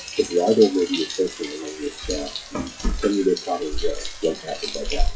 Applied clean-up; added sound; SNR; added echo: classical method WPE with log-MMSE.